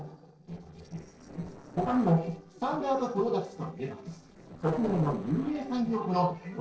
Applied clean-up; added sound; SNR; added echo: neural separator model SepFormer DNS4.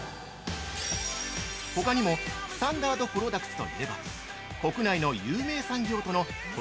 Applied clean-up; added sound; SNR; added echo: none; none; none; none.